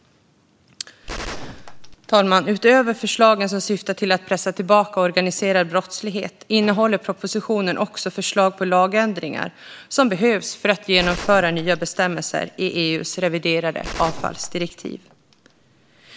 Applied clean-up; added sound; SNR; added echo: none; Gunshot, gunfire; 14 dB; none.